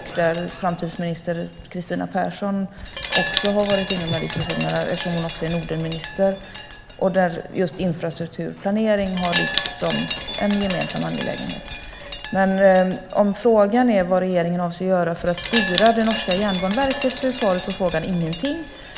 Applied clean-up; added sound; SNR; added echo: none; Wind chime; 9 dB; none.